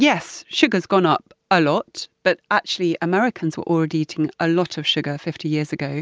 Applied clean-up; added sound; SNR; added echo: none; none; none; none.